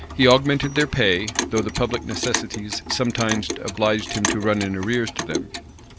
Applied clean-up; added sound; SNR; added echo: none; Clock; 7 dB; none.